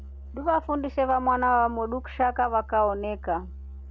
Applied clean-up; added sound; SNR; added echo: none; Musical instrument; 14 dB; none.